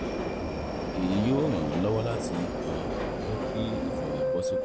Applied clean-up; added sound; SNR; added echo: none; Subway, metro, underground; -1 dB; none.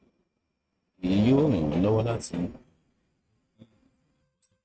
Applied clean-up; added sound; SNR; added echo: neural mask model RNNoise.